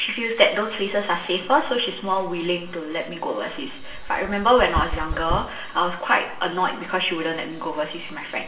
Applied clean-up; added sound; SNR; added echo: none; Dog; 8 dB; reverberation time 0.7 s.